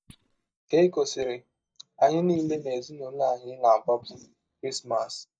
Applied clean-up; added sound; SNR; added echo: neural mask model DeepFilterNet 3.